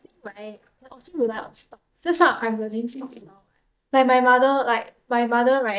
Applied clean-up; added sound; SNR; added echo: neural mask model DeepFilterNet 3.